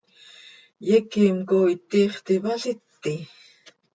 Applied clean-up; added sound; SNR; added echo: none; none; none; none.